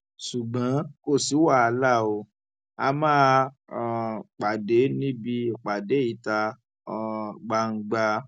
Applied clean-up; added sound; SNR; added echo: none; none; none; none.